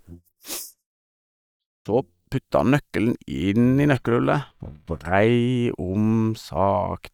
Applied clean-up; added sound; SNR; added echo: neural mask model DeepFilterNet 3.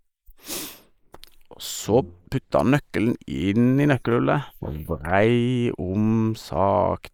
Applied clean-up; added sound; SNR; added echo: neural mask model Resemble Enhance denoiser.